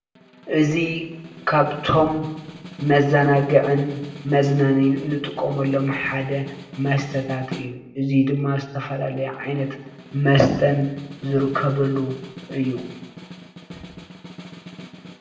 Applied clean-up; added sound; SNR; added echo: none; Snare drum; 18 dB; reverberation time 0.7 s.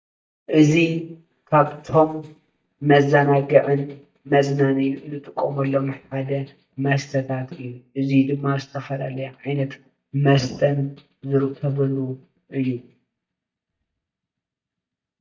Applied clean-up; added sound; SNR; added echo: neural mask model DeepFilterNet 3.